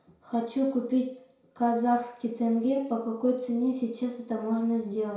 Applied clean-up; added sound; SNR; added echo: none; none; none; reverberation time 0.6 s.